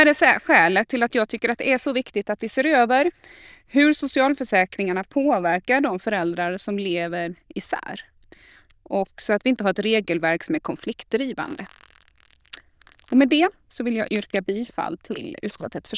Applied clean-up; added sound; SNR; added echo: neural diffusion model UNIVERSE++.